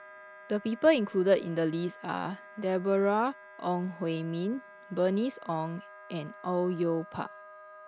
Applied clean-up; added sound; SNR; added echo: none; Wind instrument, woodwind instrument; 19 dB; none.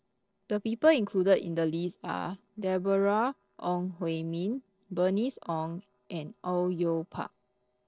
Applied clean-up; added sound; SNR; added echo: neural separator model SepFormer DNS4.